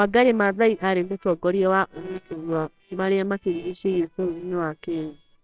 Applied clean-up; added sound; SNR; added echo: neural separator model SepFormer WHAMR!.